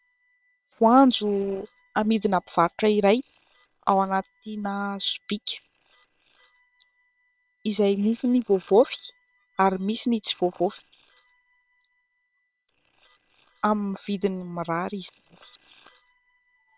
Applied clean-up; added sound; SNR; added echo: neural separator model SepFormer WHAM!.